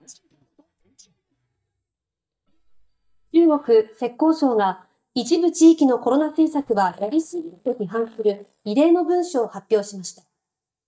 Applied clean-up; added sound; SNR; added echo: neural mask model DeepFilterNet 3.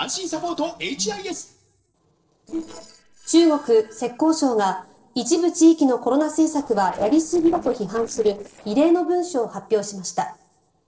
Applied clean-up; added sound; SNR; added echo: neural separator model SepFormer DNS4.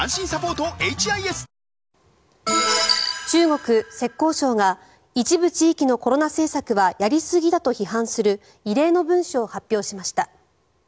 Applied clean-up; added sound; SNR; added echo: none; none; none; none.